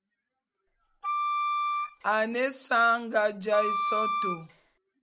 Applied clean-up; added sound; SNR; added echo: none; Wind instrument, woodwind instrument; 1 dB; none.